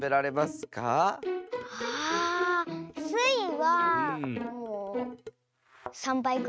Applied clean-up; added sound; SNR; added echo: neural mask model RNNoise.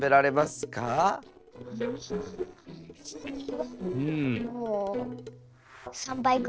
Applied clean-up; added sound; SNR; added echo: neural separator model SepFormer DNS4.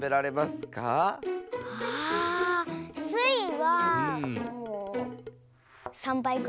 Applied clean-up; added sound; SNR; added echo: none; Dishes, pots, and pans + Thump, thud; 18 dB; none.